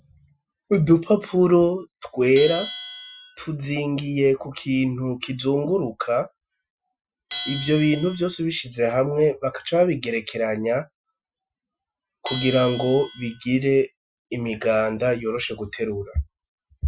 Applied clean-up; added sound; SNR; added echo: classical method Wiener filter.